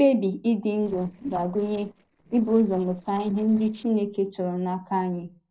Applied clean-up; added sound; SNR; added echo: neural separator model SepFormer DNS4.